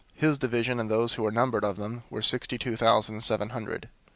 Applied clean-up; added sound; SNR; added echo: none; none; none; none.